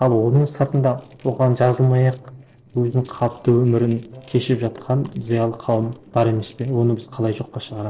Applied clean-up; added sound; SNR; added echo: neural separator model SepFormer DNS4.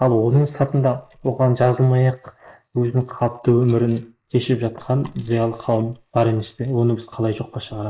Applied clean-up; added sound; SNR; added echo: neural mask model Resemble Enhance denoiser.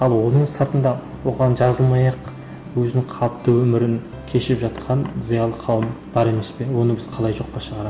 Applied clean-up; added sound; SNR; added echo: none; none; none; none.